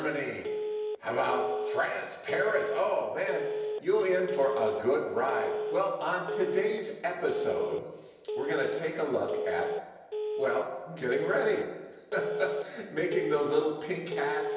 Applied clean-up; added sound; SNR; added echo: none; Telephone; 4 dB; reverberation time 1.0 s.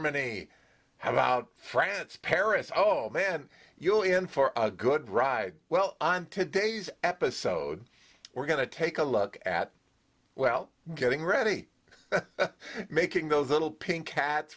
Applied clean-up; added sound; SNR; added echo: none; none; none; none.